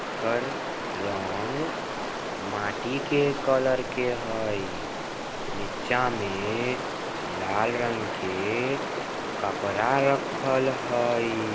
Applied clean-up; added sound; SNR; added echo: none; Stream; 3 dB; none.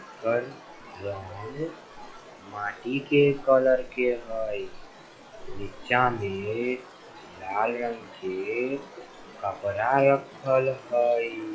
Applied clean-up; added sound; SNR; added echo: classical method log-MMSE.